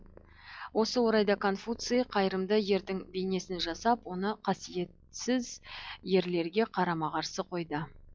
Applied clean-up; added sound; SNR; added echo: classical method log-MMSE.